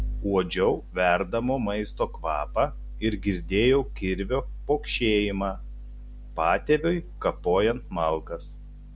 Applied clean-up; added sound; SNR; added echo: none; none; none; none.